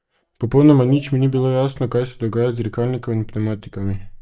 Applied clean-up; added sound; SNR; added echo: neural mask model DeepFilterNet 3.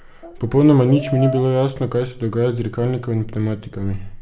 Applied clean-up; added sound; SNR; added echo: none; Brass instrument; 10 dB; reverberation time 0.5 s.